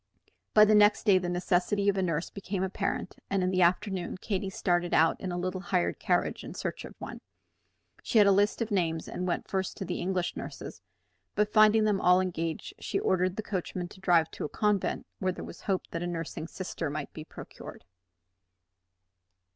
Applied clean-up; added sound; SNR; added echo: none; none; none; none.